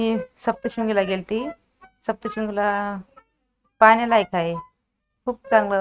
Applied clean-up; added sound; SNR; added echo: neural mask model RNNoise.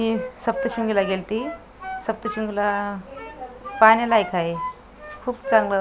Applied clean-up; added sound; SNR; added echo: none; Wind instrument, woodwind instrument; 11 dB; none.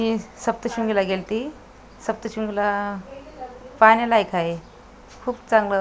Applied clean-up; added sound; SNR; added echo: none; none; none; none.